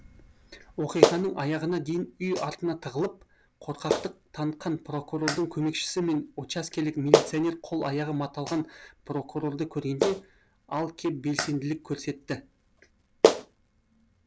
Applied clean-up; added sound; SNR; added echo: none; Clapping; 0 dB; none.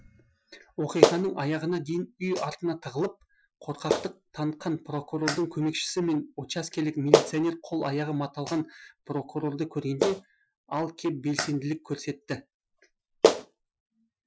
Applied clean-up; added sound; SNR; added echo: classical method Wiener filter.